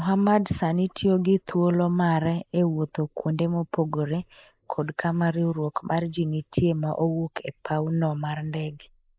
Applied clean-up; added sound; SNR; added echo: neural mask model Resemble Enhance denoiser.